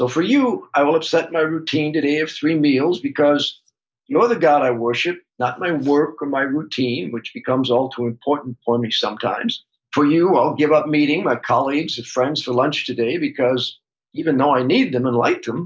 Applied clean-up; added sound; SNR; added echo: none; none; none; none.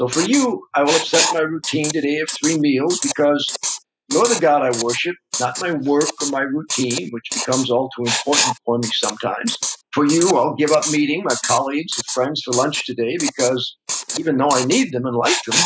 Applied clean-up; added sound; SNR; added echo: classical method spectral subtraction.